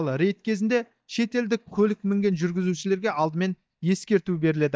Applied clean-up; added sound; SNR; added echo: neural mask model DeepFilterNet 3.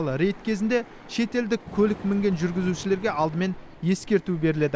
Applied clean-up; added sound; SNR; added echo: none; Thunder / Rain; 18 dB; none.